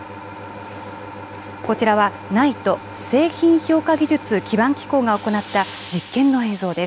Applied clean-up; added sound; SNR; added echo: none; none; none; none.